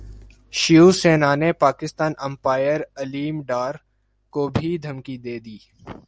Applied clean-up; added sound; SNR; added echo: none; none; none; none.